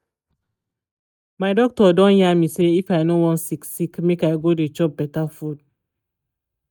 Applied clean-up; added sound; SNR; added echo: neural mask model DeepFilterNet 3.